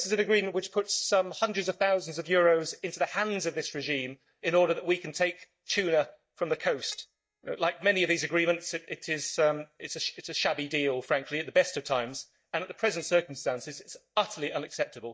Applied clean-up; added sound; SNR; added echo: neural mask model DeepFilterNet 3.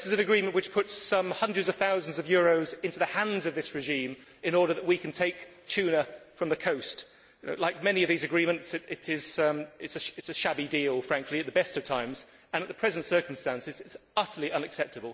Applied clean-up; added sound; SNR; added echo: none; none; none; none.